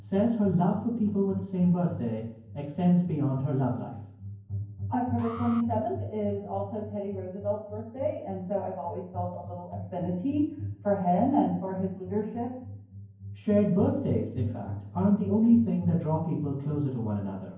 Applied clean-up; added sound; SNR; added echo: none; Alarm; 18 dB; reverberation time 0.9 s.